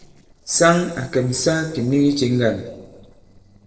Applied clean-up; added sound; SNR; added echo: neural separator model SepFormer DNS4.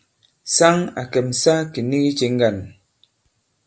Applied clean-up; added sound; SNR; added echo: none; none; none; none.